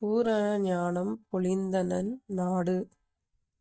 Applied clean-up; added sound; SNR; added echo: neural mask model DeepFilterNet 3.